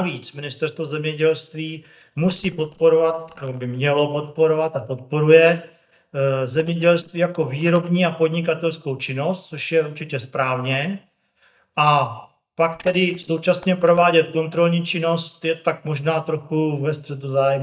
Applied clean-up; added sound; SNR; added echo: neural mask model DeepFilterNet 3.